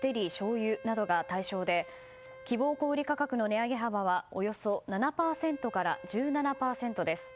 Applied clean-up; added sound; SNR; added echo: none; Wind instrument, woodwind instrument; 18 dB; none.